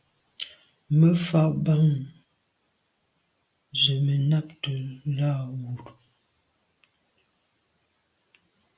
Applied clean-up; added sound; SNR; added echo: none; none; none; none.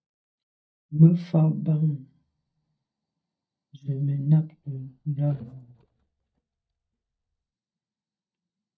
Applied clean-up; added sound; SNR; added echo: neural mask model DeepFilterNet 3.